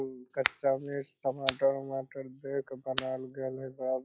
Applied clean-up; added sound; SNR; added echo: classical method log-MMSE.